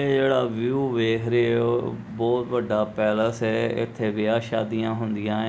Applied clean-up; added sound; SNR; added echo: none; none; none; none.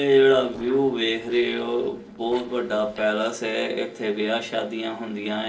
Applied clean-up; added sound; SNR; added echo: neural separator model SepFormer DNS4.